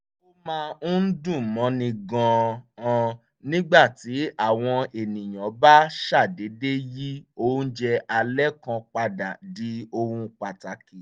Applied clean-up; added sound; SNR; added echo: none; none; none; none.